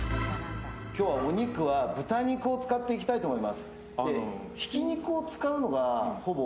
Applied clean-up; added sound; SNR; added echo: none; Piano; 18 dB; none.